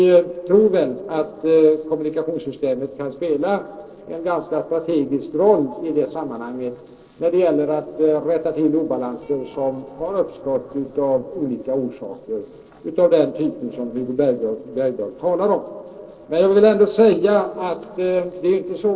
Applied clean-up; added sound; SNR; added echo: neural separator model SepFormer DNS4.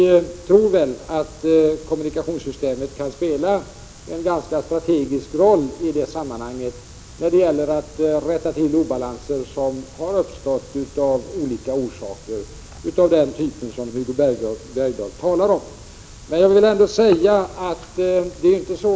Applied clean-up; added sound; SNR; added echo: none; none; none; none.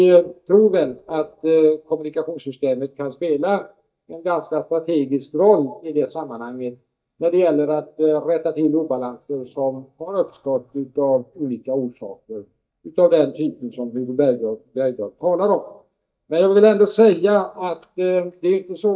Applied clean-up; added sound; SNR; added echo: neural mask model DeepFilterNet 3.